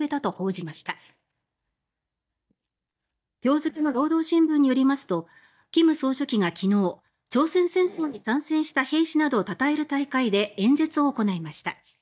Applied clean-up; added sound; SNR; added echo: neural mask model DeepFilterNet 3.